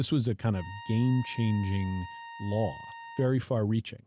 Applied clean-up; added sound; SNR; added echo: none; Trumpet; 16 dB; none.